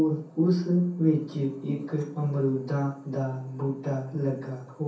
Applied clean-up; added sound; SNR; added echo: none; none; none; reverberation time 0.6 s.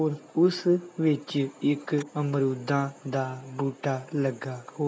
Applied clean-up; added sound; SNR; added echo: none; none; none; none.